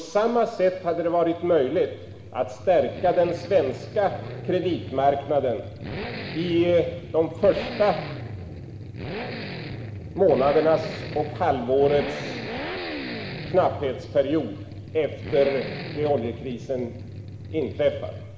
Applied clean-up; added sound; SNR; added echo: none; Accelerating, revving, vroom; 10 dB; reverberation time 1.7 s.